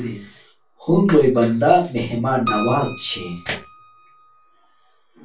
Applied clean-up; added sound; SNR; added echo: none; Keyboard (musical); 15 dB; reverberation time 0.2 s.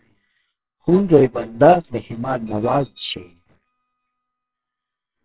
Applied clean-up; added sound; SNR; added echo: neural separator model SepFormer WHAMR!.